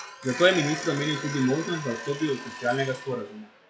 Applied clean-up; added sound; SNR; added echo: classical method log-MMSE.